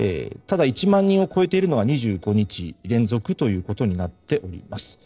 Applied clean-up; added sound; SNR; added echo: neural separator model SepFormer DNS4.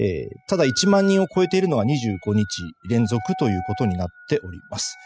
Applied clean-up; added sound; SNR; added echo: classical method spectral subtraction.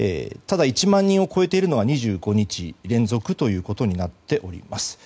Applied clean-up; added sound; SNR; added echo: none; none; none; none.